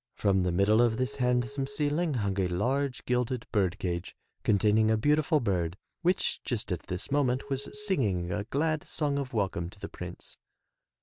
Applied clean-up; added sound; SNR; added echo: none; Telephone; 17 dB; none.